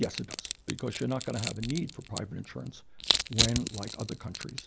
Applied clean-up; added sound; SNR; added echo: none; Crushing; 0 dB; none.